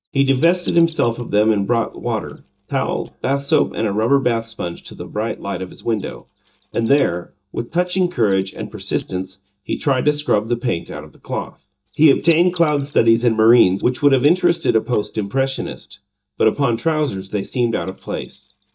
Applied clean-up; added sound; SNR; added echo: neural mask model DeepFilterNet 3.